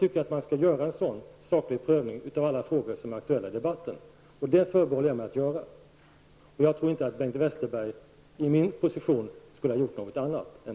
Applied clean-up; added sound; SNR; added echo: none; none; none; none.